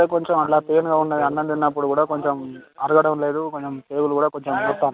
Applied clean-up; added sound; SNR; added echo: none; none; none; none.